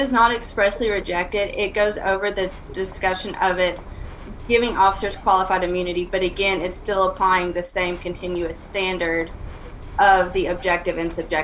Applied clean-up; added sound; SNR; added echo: none; Bird; 14 dB; none.